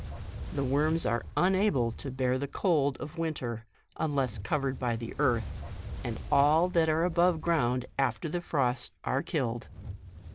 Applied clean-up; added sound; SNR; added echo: none; Fire; 13 dB; none.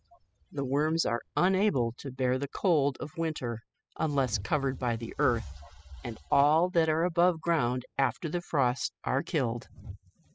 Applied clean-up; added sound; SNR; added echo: classical method spectral subtraction.